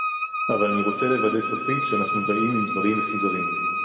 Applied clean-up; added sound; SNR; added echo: none; Wind instrument, woodwind instrument; 0 dB; reverberation time 2.2 s.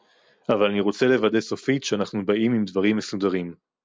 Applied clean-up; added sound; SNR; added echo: none; none; none; none.